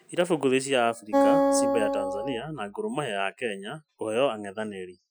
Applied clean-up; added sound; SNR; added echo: classical method Wiener filter.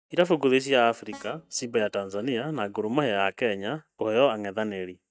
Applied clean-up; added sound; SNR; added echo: neural mask model DeepFilterNet 3.